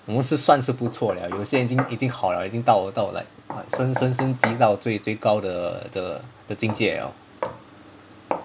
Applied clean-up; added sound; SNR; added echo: none; Knock; 10 dB; none.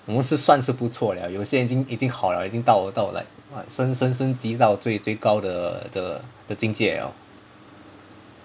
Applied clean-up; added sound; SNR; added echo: none; none; none; none.